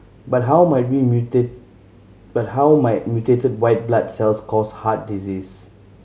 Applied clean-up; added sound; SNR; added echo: none; none; none; none.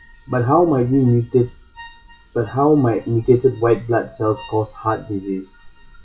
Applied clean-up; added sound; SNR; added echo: classical method WPE with log-MMSE.